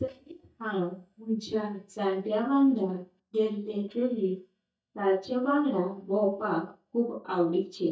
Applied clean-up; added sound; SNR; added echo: neural mask model DeepFilterNet 3.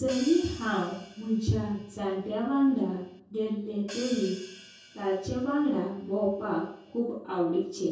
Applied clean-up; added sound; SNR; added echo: none; Hi-hat; 19 dB; reverberation time 0.6 s.